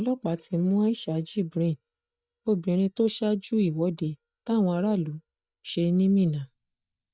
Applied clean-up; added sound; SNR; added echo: neural mask model DeepFilterNet 3.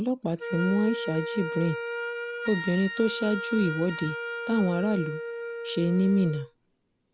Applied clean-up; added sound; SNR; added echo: none; Wind instrument, woodwind instrument; 7 dB; none.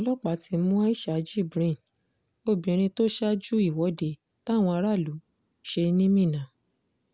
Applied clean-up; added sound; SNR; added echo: none; none; none; none.